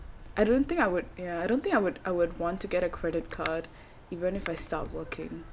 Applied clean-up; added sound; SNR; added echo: none; Wind; 13 dB; none.